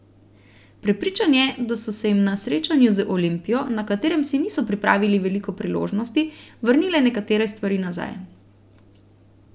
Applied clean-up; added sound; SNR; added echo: none; none; none; none.